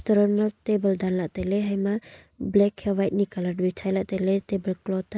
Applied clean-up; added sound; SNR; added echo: neural mask model Resemble Enhance denoiser.